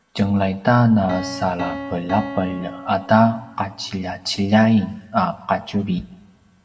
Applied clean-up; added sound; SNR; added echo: none; Piano; 15 dB; reverberation time 1.1 s.